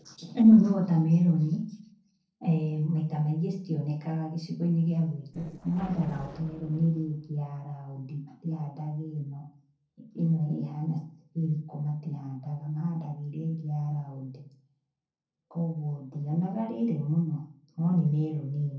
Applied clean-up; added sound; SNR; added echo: neural separator model SepFormer DNS4.